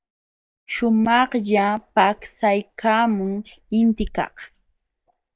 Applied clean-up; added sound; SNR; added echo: neural mask model DeepFilterNet 3.